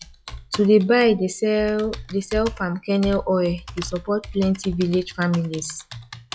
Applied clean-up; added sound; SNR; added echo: classical method log-MMSE.